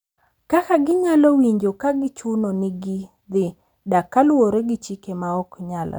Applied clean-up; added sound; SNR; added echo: none; none; none; none.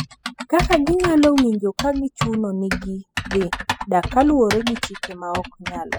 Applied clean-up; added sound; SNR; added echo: classical method spectral subtraction.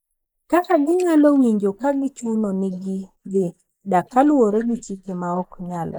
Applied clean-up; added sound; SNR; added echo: neural mask model Resemble Enhance denoiser.